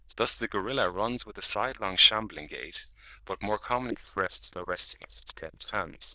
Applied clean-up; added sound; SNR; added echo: neural diffusion model UNIVERSE++.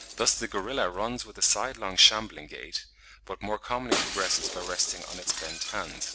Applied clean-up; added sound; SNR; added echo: none; Shatter; 9 dB; none.